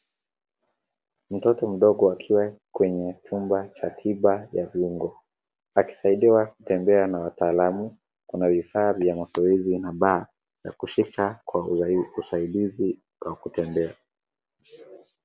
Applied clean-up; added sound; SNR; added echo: none; none; none; none.